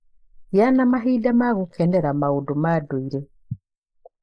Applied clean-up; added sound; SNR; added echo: neural mask model Resemble Enhance denoiser.